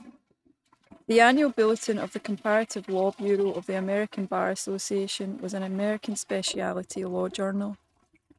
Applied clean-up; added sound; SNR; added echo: neural mask model RNNoise.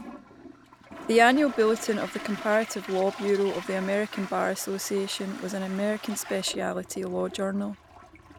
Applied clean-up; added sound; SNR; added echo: none; Toilet flush; 15 dB; none.